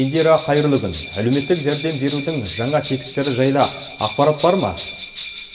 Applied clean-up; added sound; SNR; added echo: none; Bell; 13 dB; reverberation time 0.9 s.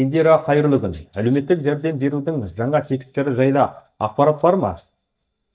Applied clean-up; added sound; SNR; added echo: neural mask model DeepFilterNet 3.